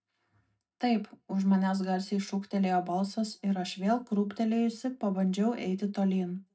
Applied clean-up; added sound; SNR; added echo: none; none; none; reverberation time 0.2 s.